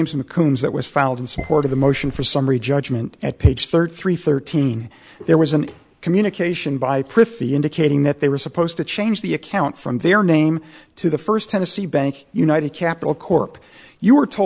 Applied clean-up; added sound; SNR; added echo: none; Dishes, pots, and pans; 13 dB; none.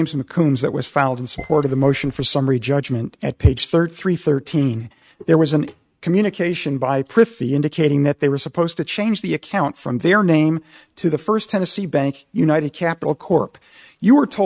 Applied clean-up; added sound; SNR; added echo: neural mask model RNNoise.